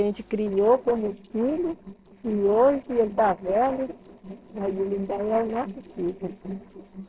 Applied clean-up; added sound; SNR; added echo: neural separator model SepFormer DNS4.